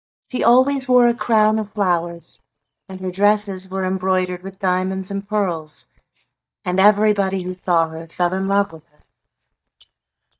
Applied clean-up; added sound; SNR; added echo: neural mask model DeepFilterNet 3.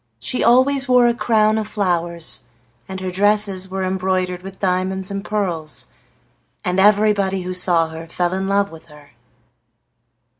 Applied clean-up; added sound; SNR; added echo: none; none; none; none.